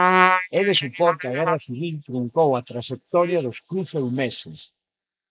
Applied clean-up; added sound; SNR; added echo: neural mask model Resemble Enhance denoiser.